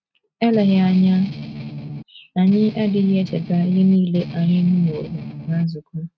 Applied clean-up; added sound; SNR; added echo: neural mask model RNNoise.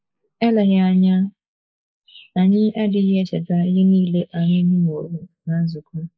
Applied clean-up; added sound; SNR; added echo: neural mask model Resemble Enhance denoiser.